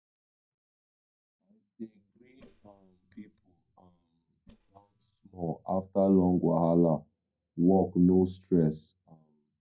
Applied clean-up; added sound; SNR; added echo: neural mask model DeepFilterNet 3.